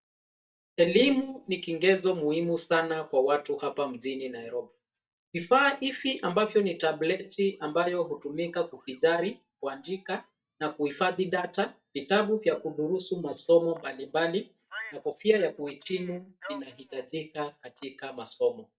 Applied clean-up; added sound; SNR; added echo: neural mask model DeepFilterNet 3.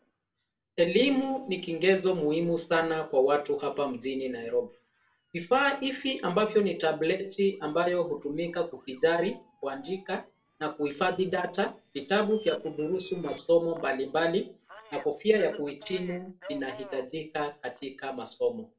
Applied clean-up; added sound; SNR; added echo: neural separator model SepFormer DNS4.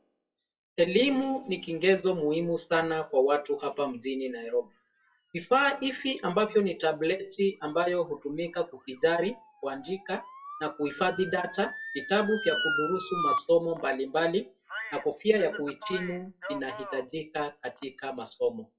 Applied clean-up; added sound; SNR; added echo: classical method WPE with log-MMSE.